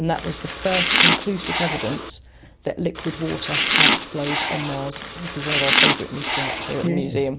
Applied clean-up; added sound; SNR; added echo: none; Domestic sounds, home sounds; -4 dB; none.